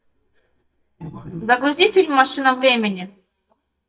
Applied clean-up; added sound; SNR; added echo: neural mask model DeepFilterNet 3.